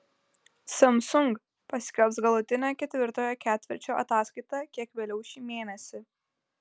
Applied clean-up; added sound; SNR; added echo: none; none; none; none.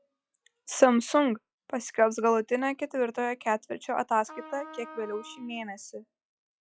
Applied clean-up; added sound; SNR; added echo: classical method log-MMSE.